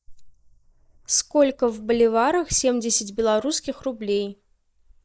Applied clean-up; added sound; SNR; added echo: neural mask model Resemble Enhance denoiser.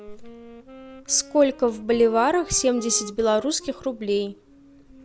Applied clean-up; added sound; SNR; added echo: none; Wind instrument, woodwind instrument; 19 dB; none.